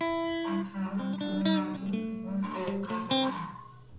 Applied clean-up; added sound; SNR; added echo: none; Electric guitar; -1 dB; reverberation time 0.5 s.